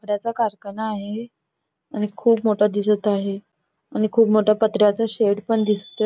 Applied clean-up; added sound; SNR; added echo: none; none; none; none.